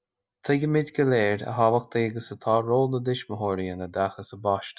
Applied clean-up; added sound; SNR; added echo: none; none; none; none.